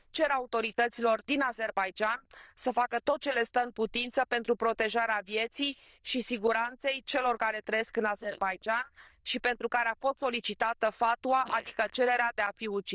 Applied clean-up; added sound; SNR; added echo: neural diffusion model UNIVERSE++.